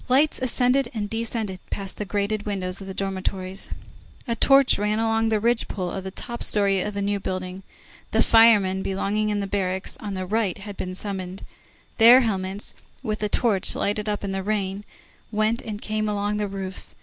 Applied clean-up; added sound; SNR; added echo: none; none; none; none.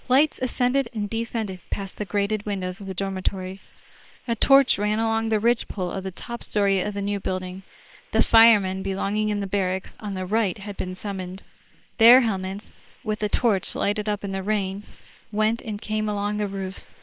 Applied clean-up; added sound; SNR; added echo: neural separator model SepFormer WHAM!.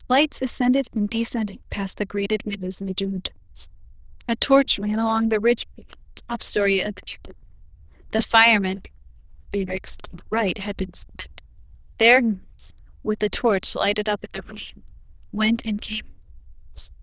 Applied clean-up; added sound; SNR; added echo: neural diffusion model UNIVERSE++.